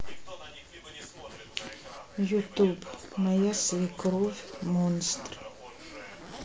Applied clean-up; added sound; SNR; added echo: none; Zipper (clothing); 18 dB; none.